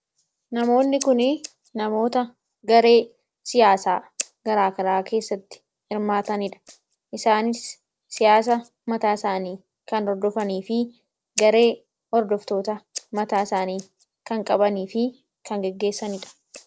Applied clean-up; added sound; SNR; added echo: neural separator model SepFormer DNS4.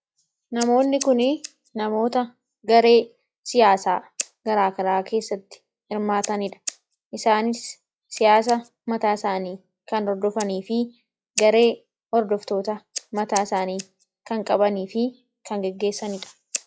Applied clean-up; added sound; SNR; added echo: classical method log-MMSE.